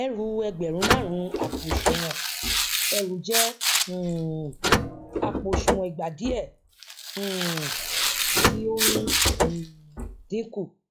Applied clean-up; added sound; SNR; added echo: classical method log-MMSE.